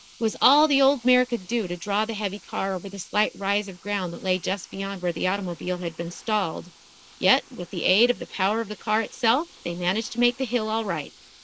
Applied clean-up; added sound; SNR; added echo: neural mask model Resemble Enhance denoiser.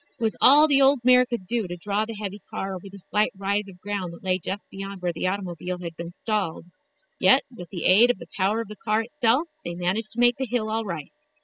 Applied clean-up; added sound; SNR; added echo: classical method spectral subtraction.